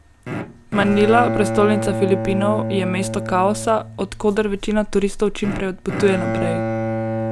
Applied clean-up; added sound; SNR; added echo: none; Bowed string instrument; 5 dB; none.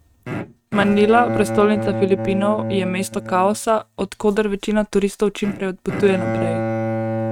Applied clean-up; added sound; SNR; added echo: neural mask model RNNoise.